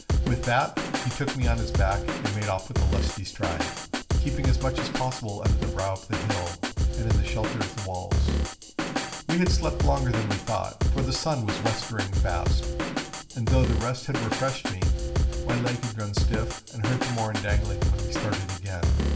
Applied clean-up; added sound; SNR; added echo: none; Drum kit; -3 dB; reverberation time 0.8 s.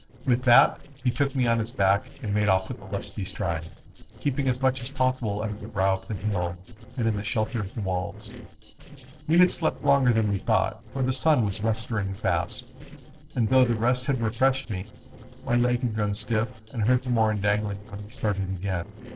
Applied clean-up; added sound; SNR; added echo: neural separator model SepFormer DNS4.